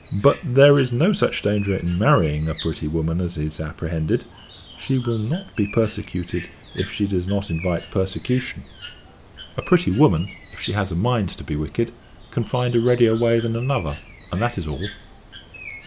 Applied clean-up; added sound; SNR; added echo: none; Bird; 17 dB; none.